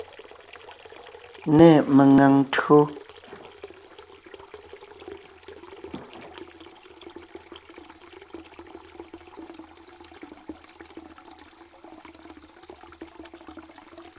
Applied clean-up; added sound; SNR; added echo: none; Sink (filling or washing) / Water tap, faucet; 19 dB; none.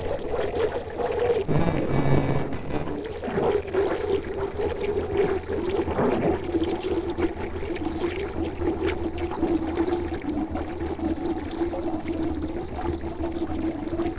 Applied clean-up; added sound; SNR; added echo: neural separator model SepFormer DNS4.